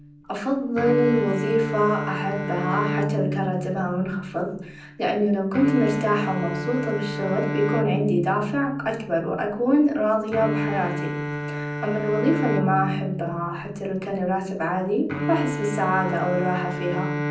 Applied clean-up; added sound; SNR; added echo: none; Bowed string instrument; 5 dB; reverberation time 0.6 s.